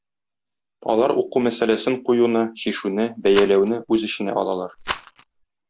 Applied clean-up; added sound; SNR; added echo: none; Rattle; 10 dB; none.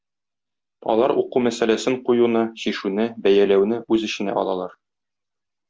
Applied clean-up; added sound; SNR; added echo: none; none; none; none.